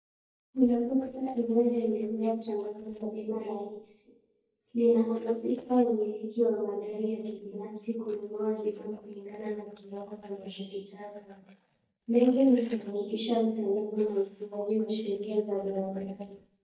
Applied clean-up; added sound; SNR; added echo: neural mask model DeepFilterNet 3.